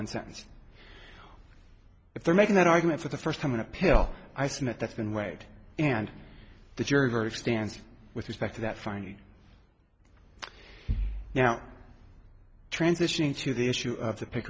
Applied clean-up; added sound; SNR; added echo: none; none; none; none.